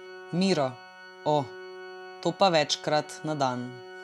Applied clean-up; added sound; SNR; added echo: none; Organ; 16 dB; none.